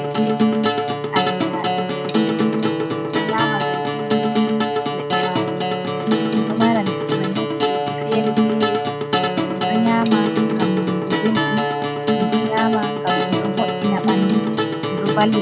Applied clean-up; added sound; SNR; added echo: none; Acoustic guitar; -5 dB; none.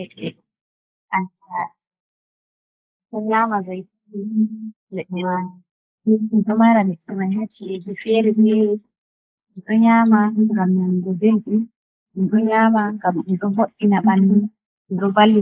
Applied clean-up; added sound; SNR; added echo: neural mask model Resemble Enhance denoiser.